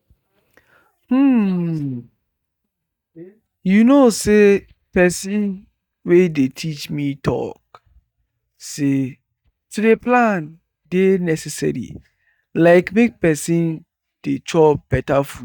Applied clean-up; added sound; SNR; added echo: neural mask model DeepFilterNet 3.